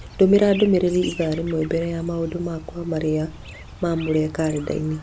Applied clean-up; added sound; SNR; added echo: none; Chirp, tweet; 16 dB; none.